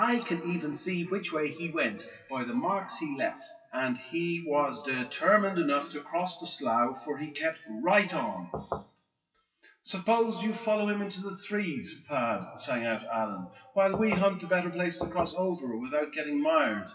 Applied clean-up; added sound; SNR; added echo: classical method WPE with log-MMSE.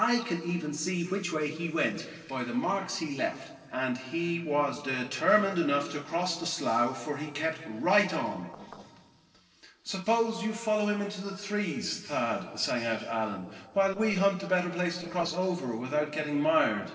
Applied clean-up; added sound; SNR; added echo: neural separator model SepFormer DNS4.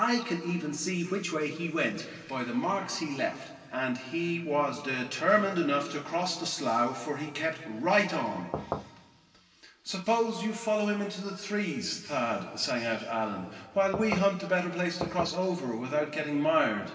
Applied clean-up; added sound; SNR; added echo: none; Knock / Wood; 7 dB; reverberation time 2.2 s.